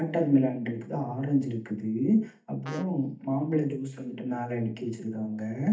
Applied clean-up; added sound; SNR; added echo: neural mask model DeepFilterNet 3.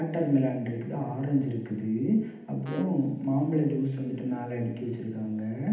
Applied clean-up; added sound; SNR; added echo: none; Brass instrument; 20 dB; reverberation time 0.8 s.